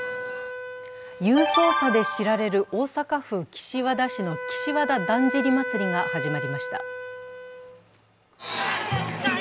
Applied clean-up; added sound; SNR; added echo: none; Wind instrument, woodwind instrument; 9 dB; none.